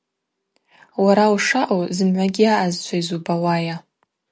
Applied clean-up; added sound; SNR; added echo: none; none; none; none.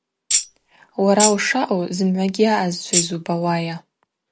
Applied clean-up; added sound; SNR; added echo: none; Tambourine; 2 dB; none.